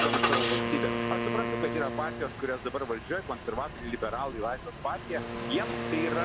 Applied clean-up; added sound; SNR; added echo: none; Wind instrument, woodwind instrument + Engine starting; -1 dB; none.